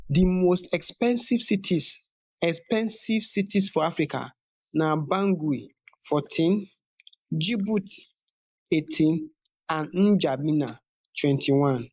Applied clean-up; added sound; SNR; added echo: neural mask model Resemble Enhance denoiser.